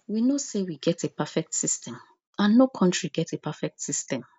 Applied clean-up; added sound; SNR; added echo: none; none; none; none.